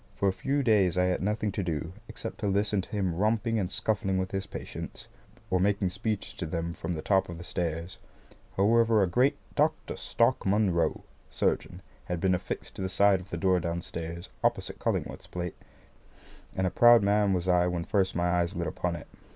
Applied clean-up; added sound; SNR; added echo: none; none; none; none.